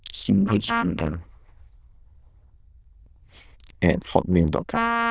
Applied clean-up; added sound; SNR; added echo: neural diffusion model UNIVERSE++.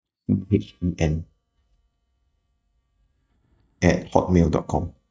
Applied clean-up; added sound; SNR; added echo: neural mask model DeepFilterNet 3.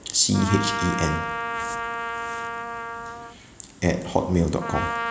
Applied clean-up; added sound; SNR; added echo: none; Trumpet; 4 dB; none.